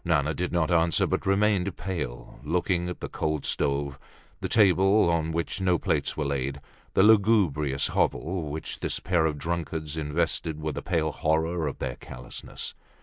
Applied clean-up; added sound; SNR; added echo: none; none; none; none.